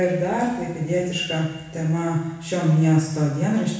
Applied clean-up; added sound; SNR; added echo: none; none; none; reverberation time 1.0 s.